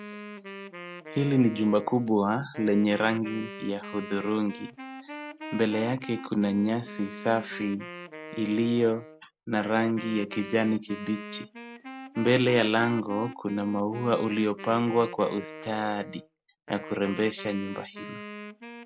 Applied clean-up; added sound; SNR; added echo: none; Wind instrument, woodwind instrument; 14 dB; none.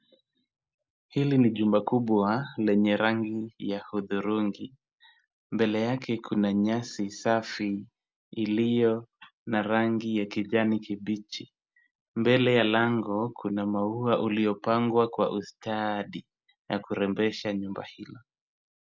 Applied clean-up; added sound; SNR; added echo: none; none; none; none.